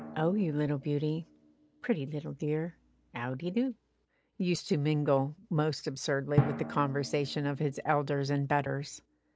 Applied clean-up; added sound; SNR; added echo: none; Drum; 10 dB; none.